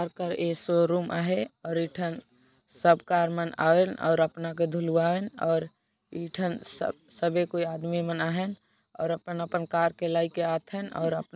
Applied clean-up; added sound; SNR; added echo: none; none; none; none.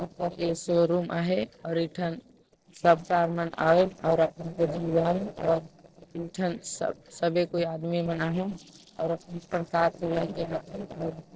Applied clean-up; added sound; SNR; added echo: neural separator model SepFormer DNS4.